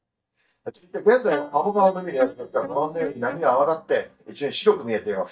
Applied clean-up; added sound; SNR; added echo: neural mask model DeepFilterNet 3.